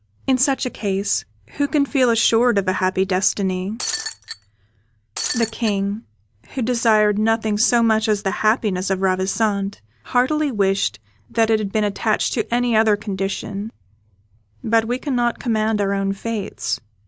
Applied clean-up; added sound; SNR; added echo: none; Shatter; 8 dB; none.